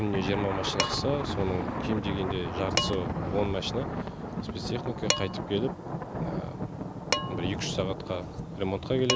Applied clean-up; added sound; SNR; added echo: none; Dishes, pots, and pans + Thunder; 0 dB; none.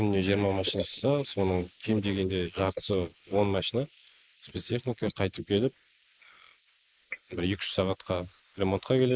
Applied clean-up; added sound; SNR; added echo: neural mask model Resemble Enhance denoiser.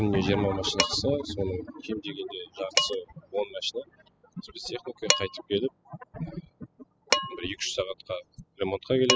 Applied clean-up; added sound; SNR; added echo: classical method spectral subtraction.